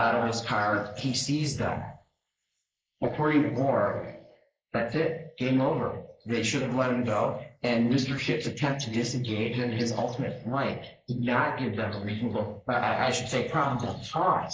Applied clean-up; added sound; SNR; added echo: neural mask model Resemble Enhance denoiser.